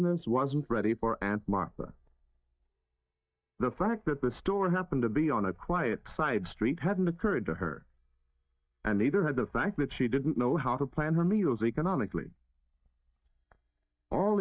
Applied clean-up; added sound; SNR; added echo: neural mask model DeepFilterNet 3.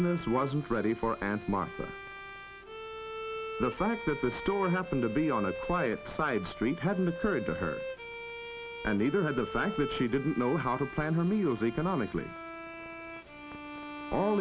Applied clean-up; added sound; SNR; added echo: none; Bowed string instrument; 10 dB; none.